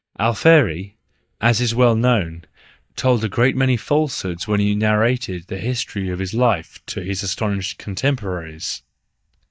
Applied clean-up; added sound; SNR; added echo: neural mask model DeepFilterNet 3.